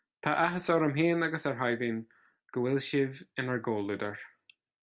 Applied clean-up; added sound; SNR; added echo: none; none; none; none.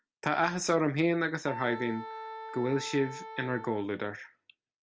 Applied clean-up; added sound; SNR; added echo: none; Wind instrument, woodwind instrument; 12 dB; none.